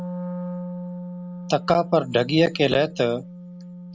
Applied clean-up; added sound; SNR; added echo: none; Wind instrument, woodwind instrument; 10 dB; none.